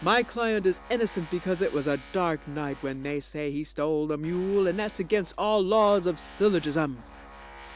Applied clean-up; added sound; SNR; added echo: none; Tools; 20 dB; none.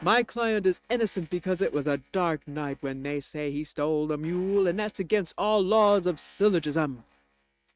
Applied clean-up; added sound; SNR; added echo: neural mask model RNNoise.